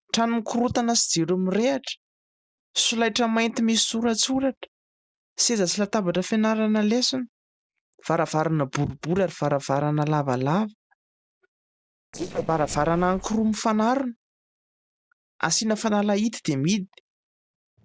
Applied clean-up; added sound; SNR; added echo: neural separator model SepFormer DNS4.